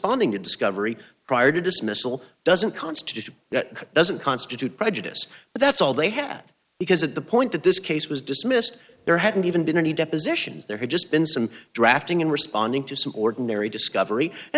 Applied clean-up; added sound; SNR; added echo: none; none; none; none.